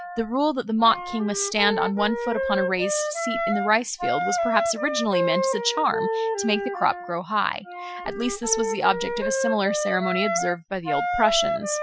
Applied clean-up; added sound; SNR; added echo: classical method Wiener filter.